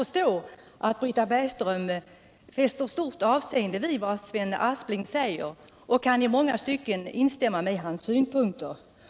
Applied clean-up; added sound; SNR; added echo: none; none; none; none.